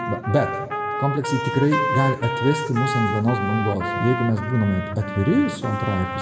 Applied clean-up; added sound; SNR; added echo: none; Trumpet; 4 dB; reverberation time 1.4 s.